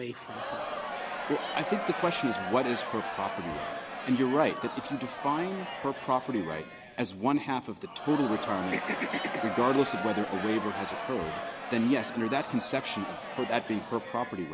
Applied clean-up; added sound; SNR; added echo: none; Crowd; 6 dB; none.